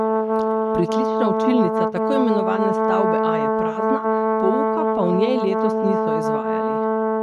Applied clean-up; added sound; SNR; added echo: neural mask model RNNoise.